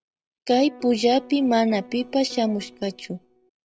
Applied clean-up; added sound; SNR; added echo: neural separator model SepFormer DNS4.